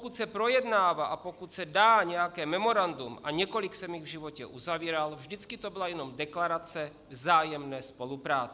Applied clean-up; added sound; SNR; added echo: none; none; none; none.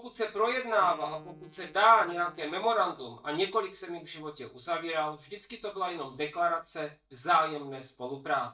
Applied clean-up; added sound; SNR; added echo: neural mask model DeepFilterNet 3.